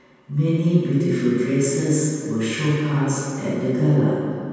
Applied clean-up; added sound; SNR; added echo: none; none; none; reverberation time 2.1 s.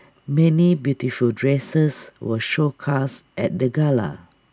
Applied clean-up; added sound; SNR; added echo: none; none; none; none.